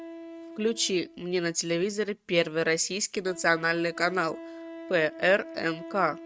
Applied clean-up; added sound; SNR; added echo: neural mask model RNNoise.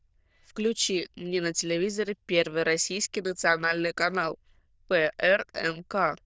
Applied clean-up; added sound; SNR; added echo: neural diffusion model UNIVERSE++.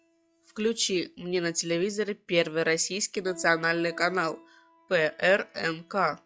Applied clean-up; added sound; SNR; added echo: classical method log-MMSE.